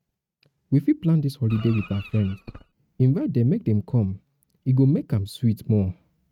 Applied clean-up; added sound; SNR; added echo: neural mask model RNNoise.